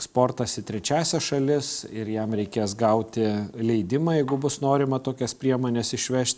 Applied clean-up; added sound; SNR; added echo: none; none; none; none.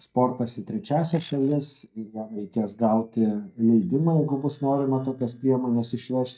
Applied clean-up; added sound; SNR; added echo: neural mask model DeepFilterNet 3.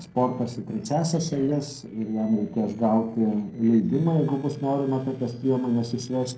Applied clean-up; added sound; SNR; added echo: neural separator model SepFormer DNS4.